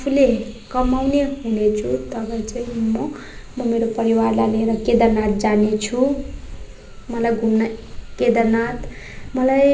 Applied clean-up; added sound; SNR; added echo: none; Walk, footsteps; 14 dB; reverberation time 0.5 s.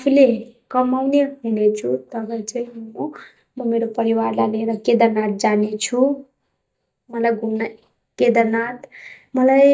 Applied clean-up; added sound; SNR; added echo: neural mask model DeepFilterNet 3.